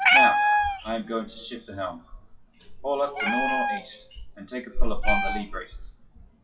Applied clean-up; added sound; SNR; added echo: classical method WPE with log-MMSE.